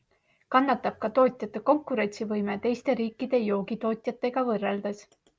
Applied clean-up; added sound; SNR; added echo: none; none; none; none.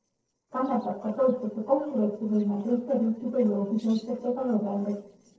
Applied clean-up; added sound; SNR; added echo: neural separator model SepFormer DNS4.